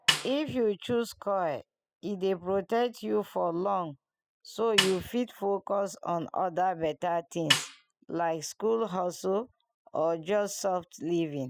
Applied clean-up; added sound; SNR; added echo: classical method spectral subtraction.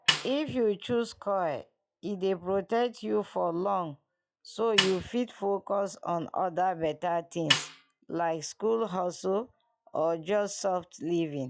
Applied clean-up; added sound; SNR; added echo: classical method log-MMSE.